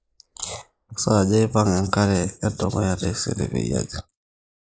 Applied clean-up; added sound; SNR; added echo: neural mask model Resemble Enhance denoiser.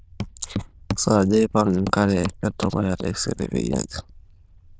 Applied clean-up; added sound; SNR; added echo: neural diffusion model UNIVERSE++.